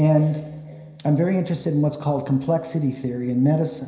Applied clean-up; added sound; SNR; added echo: none; none; none; reverberation time 0.5 s.